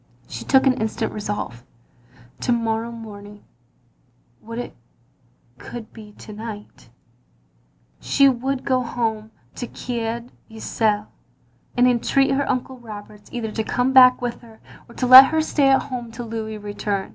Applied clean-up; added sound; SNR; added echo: none; none; none; none.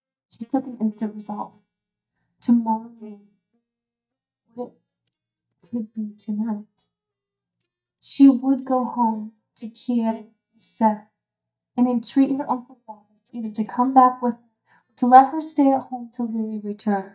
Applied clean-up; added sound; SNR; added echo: neural mask model DeepFilterNet 3.